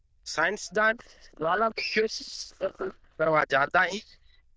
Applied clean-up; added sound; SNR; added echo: neural diffusion model UNIVERSE++.